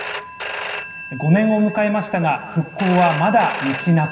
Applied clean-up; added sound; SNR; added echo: none; Telephone; 11 dB; reverberation time 2.0 s.